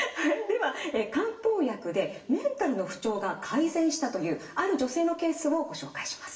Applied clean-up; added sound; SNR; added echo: none; none; none; reverberation time 0.7 s.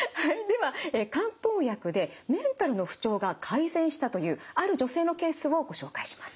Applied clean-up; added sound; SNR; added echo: none; none; none; none.